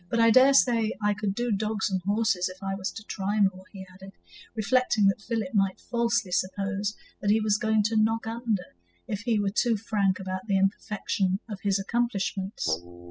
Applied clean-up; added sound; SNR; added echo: classical method spectral subtraction.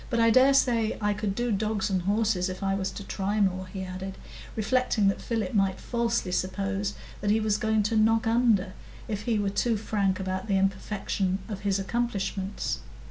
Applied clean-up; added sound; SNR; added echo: none; none; none; none.